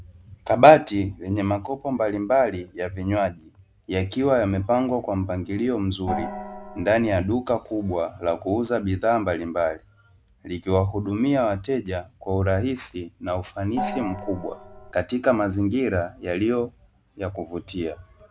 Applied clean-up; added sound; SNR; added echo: none; Gong; 8 dB; none.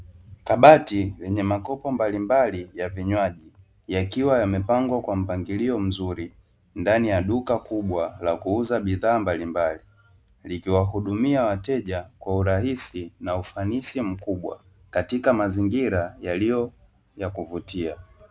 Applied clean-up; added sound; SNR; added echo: none; none; none; none.